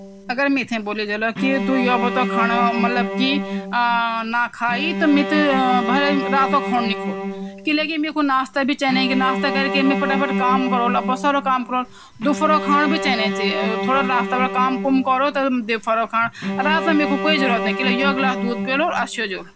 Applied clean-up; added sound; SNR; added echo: none; Bowed string instrument; 5 dB; none.